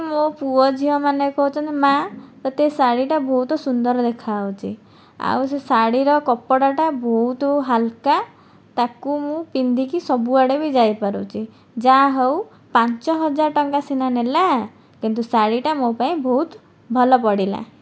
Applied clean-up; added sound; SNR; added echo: none; none; none; none.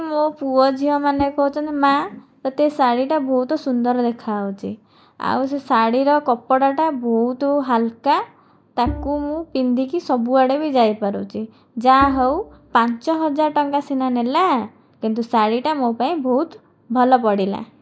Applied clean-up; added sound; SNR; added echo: neural mask model DeepFilterNet 3.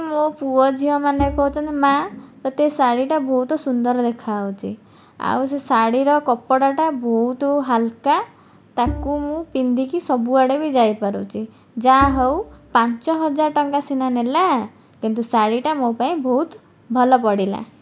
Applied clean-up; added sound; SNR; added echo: none; Bowed string instrument; 13 dB; none.